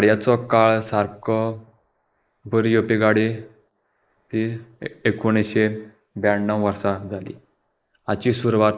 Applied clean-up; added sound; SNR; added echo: neural mask model Resemble Enhance denoiser.